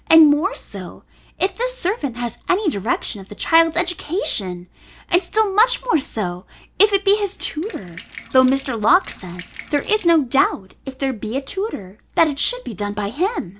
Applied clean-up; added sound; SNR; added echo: none; Sink (filling or washing); 17 dB; none.